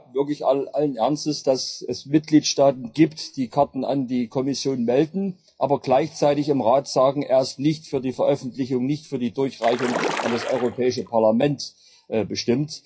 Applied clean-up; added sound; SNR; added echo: classical method WPE with log-MMSE.